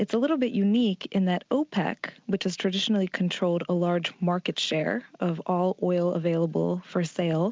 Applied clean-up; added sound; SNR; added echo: none; none; none; none.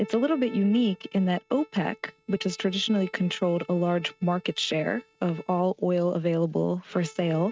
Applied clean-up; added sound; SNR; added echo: neural mask model RNNoise.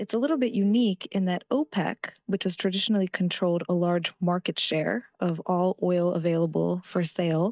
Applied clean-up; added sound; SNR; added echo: neural mask model DeepFilterNet 3.